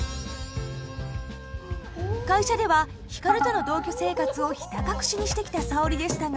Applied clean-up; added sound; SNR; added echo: none; Bass guitar; 17 dB; none.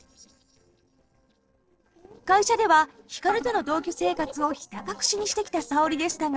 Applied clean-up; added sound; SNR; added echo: neural separator model SepFormer DNS4.